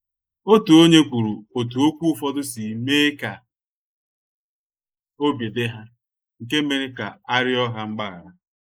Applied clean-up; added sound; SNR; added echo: neural mask model Resemble Enhance denoiser.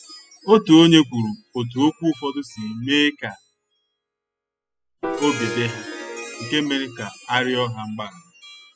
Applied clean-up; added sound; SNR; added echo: classical method spectral subtraction.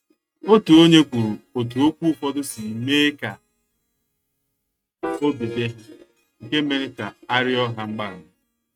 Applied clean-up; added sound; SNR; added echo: neural mask model RNNoise.